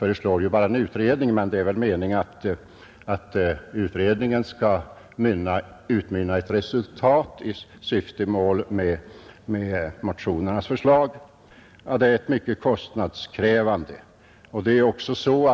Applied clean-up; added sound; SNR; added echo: none; none; none; none.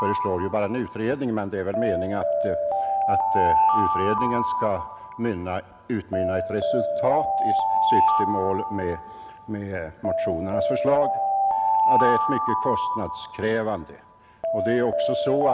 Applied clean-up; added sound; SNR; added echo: none; Alarm; -3 dB; none.